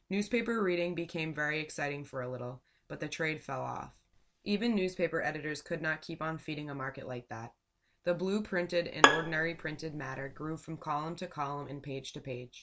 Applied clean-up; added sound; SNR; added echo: none; Bowed string instrument; -5 dB; none.